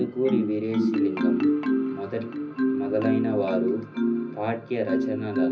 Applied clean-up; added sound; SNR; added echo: none; Marimba, xylophone; -3 dB; reverberation time 0.4 s.